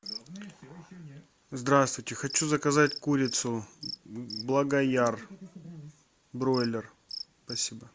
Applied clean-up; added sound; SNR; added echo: none; Cricket; 16 dB; none.